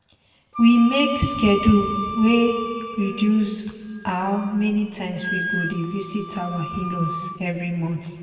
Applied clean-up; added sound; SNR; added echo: none; Wind instrument, woodwind instrument; 10 dB; reverberation time 2.0 s.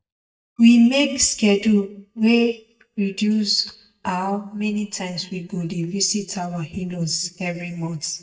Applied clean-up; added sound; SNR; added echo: neural mask model DeepFilterNet 3.